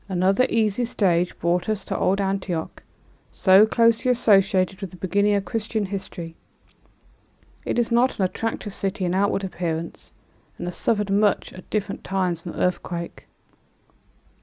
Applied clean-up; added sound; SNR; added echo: none; none; none; none.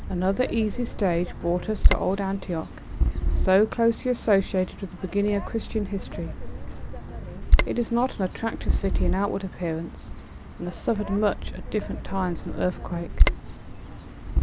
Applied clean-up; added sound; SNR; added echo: none; Bird vocalization, bird call, bird song; -1 dB; none.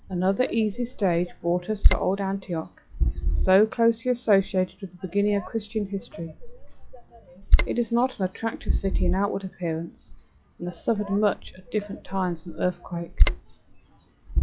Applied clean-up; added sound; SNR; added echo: classical method log-MMSE.